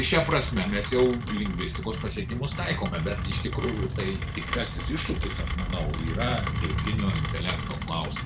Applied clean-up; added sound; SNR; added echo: none; Rain; 1 dB; none.